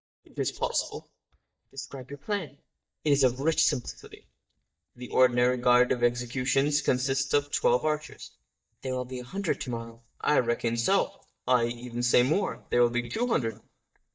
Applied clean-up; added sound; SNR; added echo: neural mask model DeepFilterNet 3.